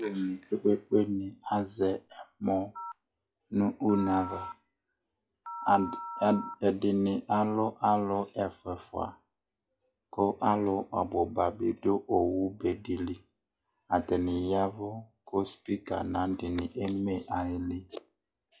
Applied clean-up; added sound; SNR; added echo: classical method log-MMSE.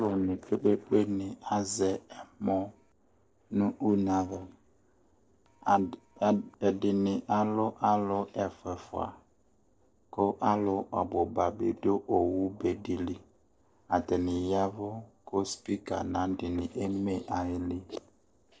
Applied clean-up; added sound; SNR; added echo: neural separator model SepFormer DNS4.